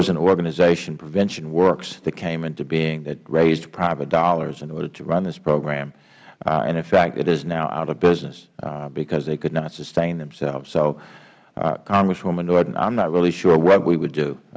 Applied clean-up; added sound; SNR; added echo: none; none; none; none.